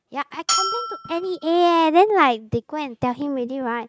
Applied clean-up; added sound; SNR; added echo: neural mask model RNNoise.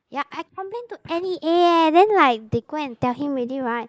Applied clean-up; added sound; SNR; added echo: neural mask model Resemble Enhance denoiser.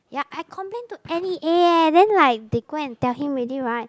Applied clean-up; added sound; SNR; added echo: none; none; none; none.